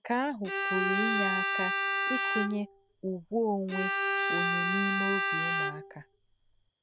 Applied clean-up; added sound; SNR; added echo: none; Bowed string instrument; -3 dB; none.